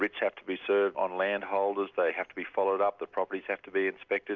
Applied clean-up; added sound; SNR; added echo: none; none; none; none.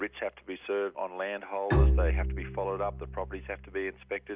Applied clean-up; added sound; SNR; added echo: none; Bowed string instrument; -3 dB; none.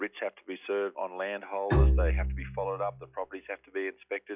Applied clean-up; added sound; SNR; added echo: classical method log-MMSE.